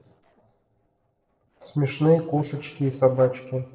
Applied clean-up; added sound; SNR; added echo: neural separator model SepFormer DNS4.